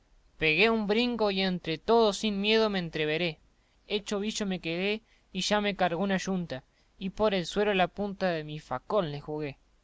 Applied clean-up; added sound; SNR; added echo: none; none; none; none.